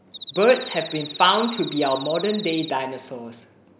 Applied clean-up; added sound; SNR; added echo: none; Cricket; 11 dB; none.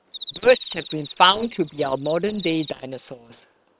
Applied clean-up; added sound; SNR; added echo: neural separator model SepFormer WHAM!.